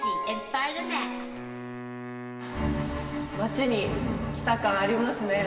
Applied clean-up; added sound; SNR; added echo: none; Wind instrument, woodwind instrument; 10 dB; reverberation time 1.9 s.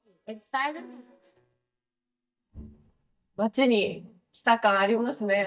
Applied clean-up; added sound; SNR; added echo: neural mask model DeepFilterNet 3.